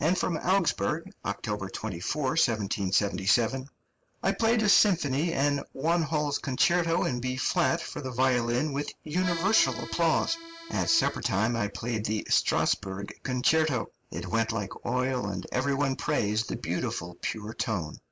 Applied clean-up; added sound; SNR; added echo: none; Accordion; 11 dB; none.